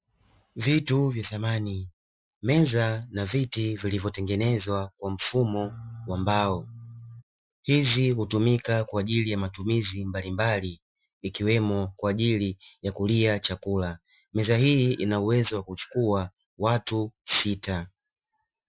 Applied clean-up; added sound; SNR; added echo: classical method Wiener filter.